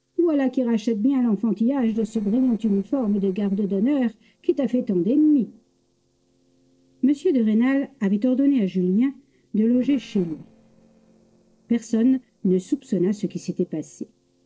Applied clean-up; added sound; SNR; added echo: neural separator model SepFormer DNS4.